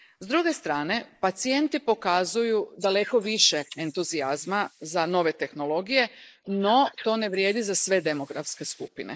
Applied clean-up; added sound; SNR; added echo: neural mask model Resemble Enhance denoiser.